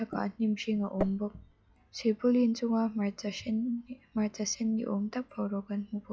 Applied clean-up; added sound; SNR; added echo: classical method log-MMSE.